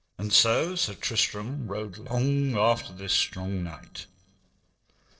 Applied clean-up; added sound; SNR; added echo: neural separator model SepFormer DNS4.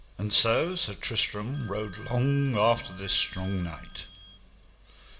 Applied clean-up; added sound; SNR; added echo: none; Telephone; 14 dB; reverberation time 0.6 s.